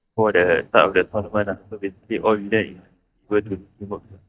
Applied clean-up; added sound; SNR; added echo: neural mask model DeepFilterNet 3.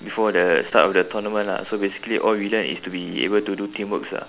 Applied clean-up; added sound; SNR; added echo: none; none; none; none.